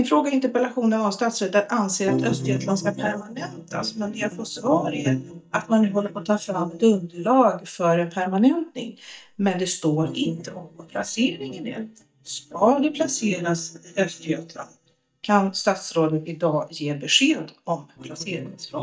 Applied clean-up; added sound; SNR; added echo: neural mask model DeepFilterNet 3.